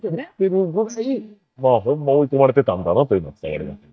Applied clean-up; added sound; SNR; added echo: neural mask model DeepFilterNet 3.